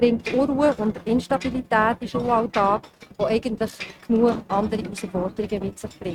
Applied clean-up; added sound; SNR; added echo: neural mask model RNNoise.